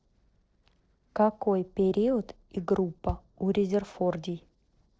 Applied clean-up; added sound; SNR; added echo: neural separator model SepFormer DNS4.